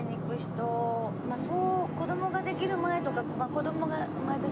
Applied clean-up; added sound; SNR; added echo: none; Bowed string instrument; 16 dB; none.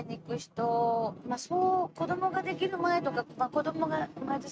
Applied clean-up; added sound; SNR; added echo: neural mask model RNNoise.